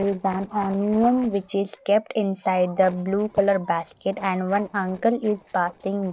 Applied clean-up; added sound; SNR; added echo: neural separator model SepFormer DNS4.